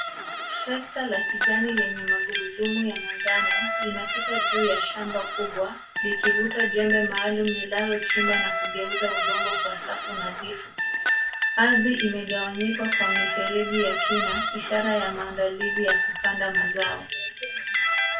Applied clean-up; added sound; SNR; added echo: none; Guitar; -2 dB; reverberation time 0.2 s.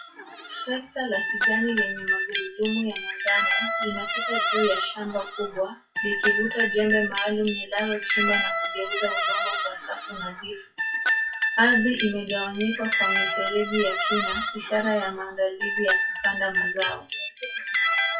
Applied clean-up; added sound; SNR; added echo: classical method WPE with log-MMSE.